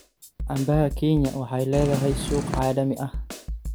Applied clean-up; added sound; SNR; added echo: none; Purr + Snare drum; 7 dB; none.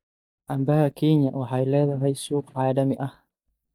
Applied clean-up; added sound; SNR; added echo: neural mask model DeepFilterNet 3.